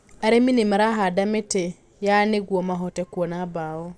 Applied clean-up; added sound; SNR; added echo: none; none; none; none.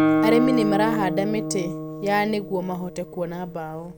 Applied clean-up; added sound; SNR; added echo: none; Guitar; 1 dB; none.